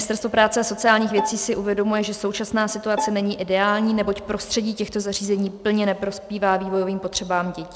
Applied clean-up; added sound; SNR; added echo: none; Bowed string instrument; 11 dB; none.